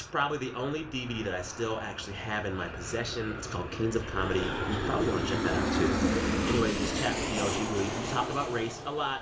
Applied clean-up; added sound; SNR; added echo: none; Aircraft; 0 dB; reverberation time 0.3 s.